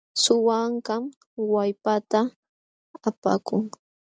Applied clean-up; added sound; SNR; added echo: none; none; none; none.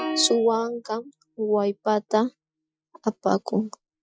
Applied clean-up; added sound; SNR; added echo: classical method Wiener filter.